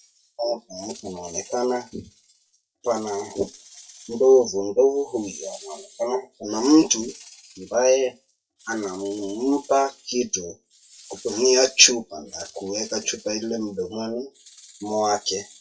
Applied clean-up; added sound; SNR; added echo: classical method WPE with log-MMSE.